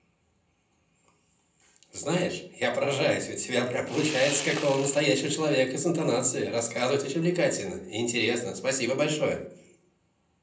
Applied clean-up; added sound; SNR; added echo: none; Sawing; 10 dB; reverberation time 0.6 s.